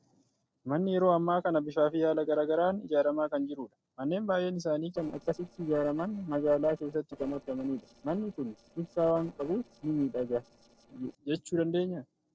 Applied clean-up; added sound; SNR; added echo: neural separator model SepFormer DNS4.